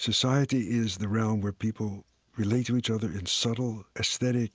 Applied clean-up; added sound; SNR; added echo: none; none; none; none.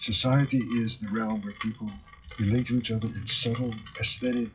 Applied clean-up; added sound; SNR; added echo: classical method WPE with log-MMSE.